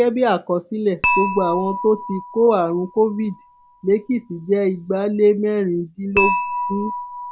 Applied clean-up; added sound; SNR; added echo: none; Dishes, pots, and pans / Chink, clink; 7 dB; none.